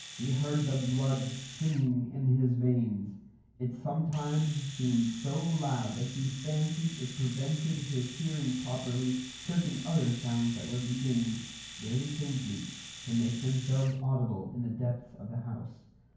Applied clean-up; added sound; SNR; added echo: none; Domestic sounds, home sounds; 15 dB; reverberation time 0.9 s.